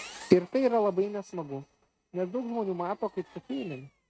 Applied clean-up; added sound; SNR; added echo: neural mask model RNNoise.